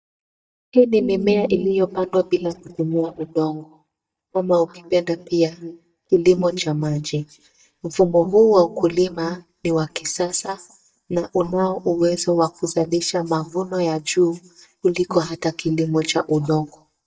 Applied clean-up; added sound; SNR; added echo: neural mask model DeepFilterNet 3.